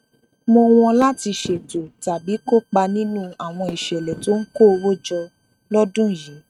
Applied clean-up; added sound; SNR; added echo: neural mask model RNNoise.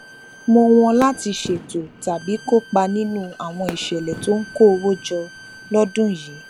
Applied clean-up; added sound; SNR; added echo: none; Bowed string instrument + Fireworks; 18 dB; none.